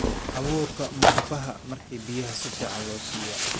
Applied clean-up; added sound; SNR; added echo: none; Tearing; -5 dB; none.